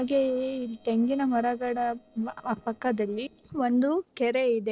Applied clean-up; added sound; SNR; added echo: neural separator model SepFormer DNS4.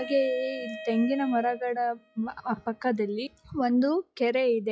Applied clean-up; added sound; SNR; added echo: classical method log-MMSE.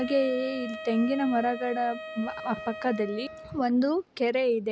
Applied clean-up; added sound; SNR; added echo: none; Wind instrument, woodwind instrument; 13 dB; none.